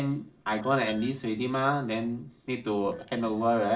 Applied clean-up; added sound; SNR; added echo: neural separator model SepFormer DNS4.